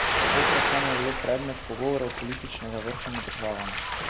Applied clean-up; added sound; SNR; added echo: none; Ocean; -3 dB; none.